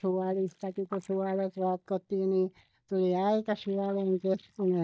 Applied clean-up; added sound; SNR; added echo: neural mask model DeepFilterNet 3.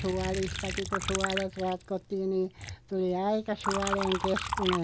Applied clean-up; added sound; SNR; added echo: none; Liquid; 5 dB; none.